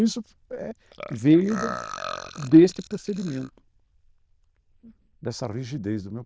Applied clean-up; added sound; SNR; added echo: neural diffusion model UNIVERSE++.